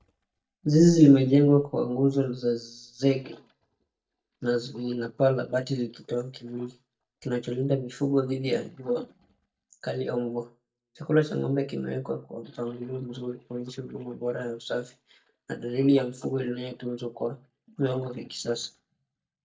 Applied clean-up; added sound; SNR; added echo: neural mask model DeepFilterNet 3.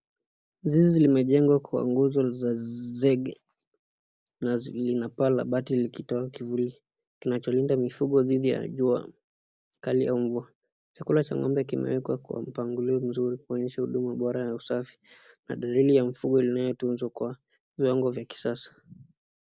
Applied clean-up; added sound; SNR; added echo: none; none; none; none.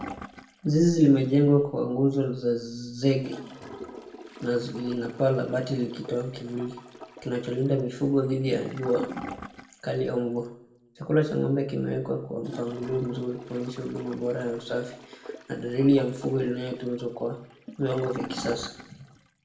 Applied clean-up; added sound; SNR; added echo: none; Toilet flush / Gurgling; 16 dB; reverberation time 0.6 s.